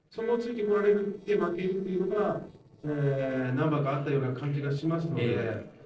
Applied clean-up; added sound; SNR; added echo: neural separator model SepFormer DNS4.